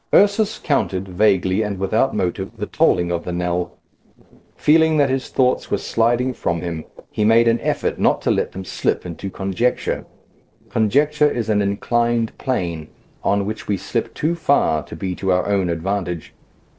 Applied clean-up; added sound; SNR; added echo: neural separator model SepFormer DNS4.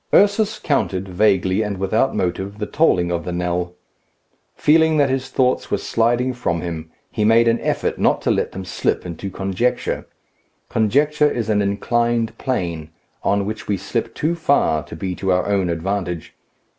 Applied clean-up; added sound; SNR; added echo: none; none; none; none.